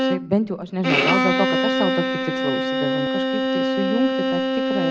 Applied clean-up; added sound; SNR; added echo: none; Bowed string instrument; -4 dB; none.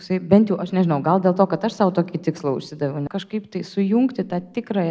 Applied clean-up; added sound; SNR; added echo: none; none; none; none.